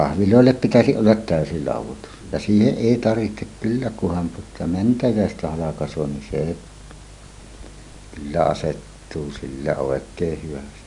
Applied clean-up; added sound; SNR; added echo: none; none; none; none.